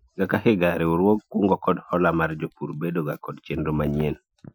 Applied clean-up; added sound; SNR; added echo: classical method Wiener filter.